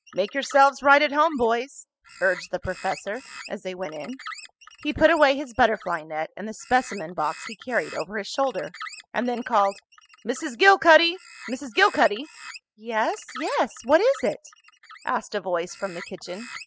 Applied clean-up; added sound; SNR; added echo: classical method spectral subtraction.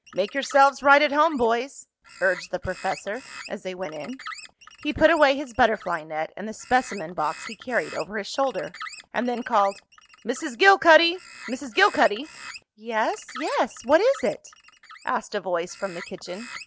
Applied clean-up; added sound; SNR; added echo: none; Bird; 19 dB; none.